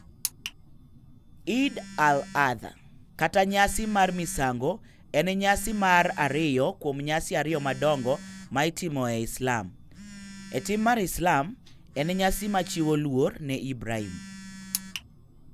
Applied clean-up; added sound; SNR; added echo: none; Telephone; 18 dB; none.